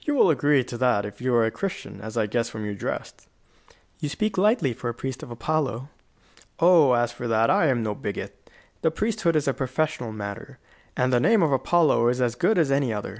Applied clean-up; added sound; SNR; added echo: none; none; none; none.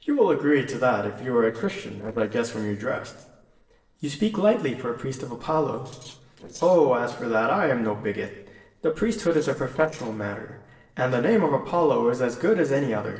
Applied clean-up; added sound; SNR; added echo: neural separator model SepFormer DNS4.